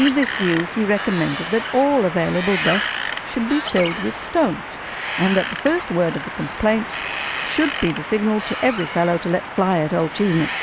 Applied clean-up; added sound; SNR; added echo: none; Wind; 6 dB; none.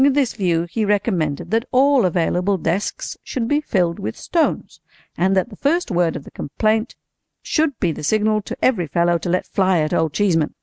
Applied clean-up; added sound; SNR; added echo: none; none; none; none.